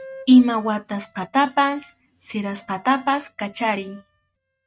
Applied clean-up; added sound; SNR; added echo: neural mask model RNNoise.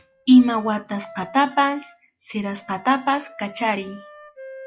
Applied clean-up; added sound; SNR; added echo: classical method log-MMSE.